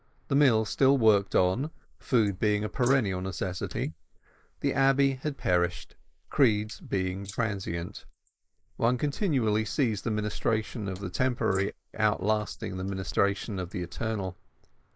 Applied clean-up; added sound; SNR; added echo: neural mask model Resemble Enhance denoiser.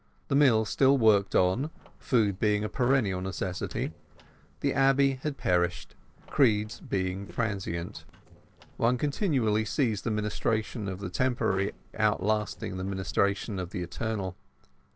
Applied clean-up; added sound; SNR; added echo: neural separator model SepFormer DNS4.